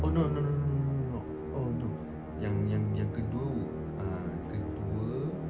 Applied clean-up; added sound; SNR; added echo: none; Musical instrument; 3 dB; none.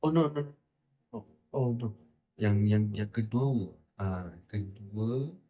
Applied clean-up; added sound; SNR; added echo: neural mask model DeepFilterNet 3.